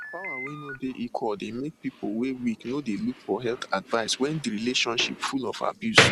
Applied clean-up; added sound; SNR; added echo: none; Slam; 3 dB; none.